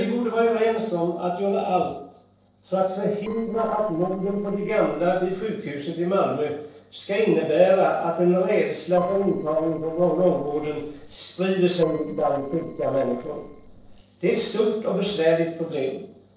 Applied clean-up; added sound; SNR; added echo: neural separator model SepFormer DNS4.